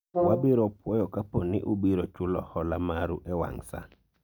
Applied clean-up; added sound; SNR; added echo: none; Brass instrument; 4 dB; none.